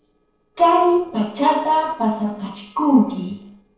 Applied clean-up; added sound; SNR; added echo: neural separator model SepFormer DNS4.